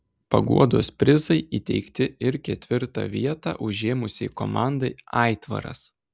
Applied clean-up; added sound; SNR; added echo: none; none; none; none.